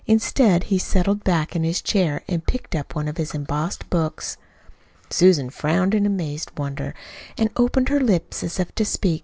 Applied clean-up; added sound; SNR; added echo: none; none; none; none.